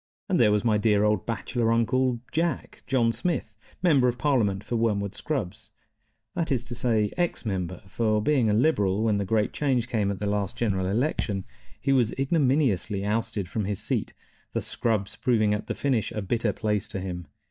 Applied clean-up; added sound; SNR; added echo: neural mask model DeepFilterNet 3.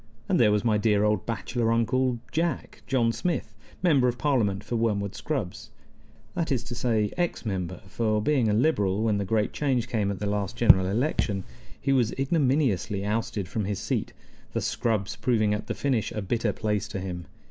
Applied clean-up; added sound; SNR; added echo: none; Raindrop / Drip; 0 dB; none.